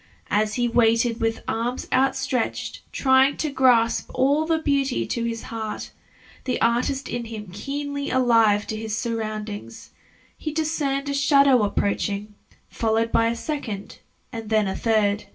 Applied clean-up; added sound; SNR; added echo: none; none; none; reverberation time 0.2 s.